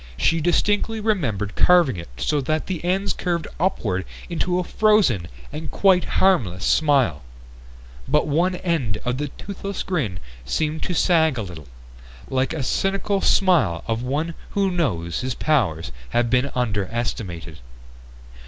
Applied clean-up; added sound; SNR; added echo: none; none; none; none.